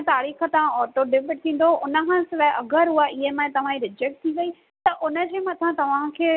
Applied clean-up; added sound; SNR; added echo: none; none; none; none.